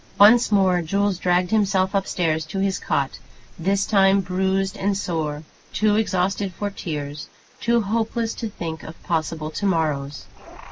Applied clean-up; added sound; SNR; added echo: neural mask model Resemble Enhance denoiser.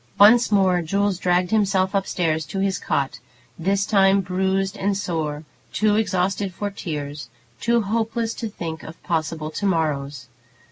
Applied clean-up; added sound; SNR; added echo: none; none; none; none.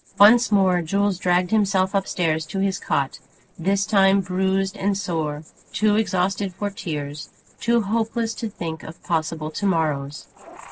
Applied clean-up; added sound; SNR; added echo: neural separator model SepFormer DNS4.